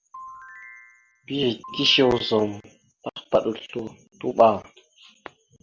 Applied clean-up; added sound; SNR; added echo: none; Ringtone / Chime; 19 dB; none.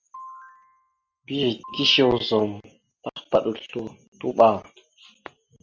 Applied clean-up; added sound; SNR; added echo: neural mask model RNNoise.